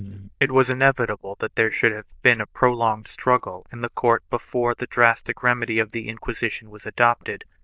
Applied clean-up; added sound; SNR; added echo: neural diffusion model UNIVERSE++.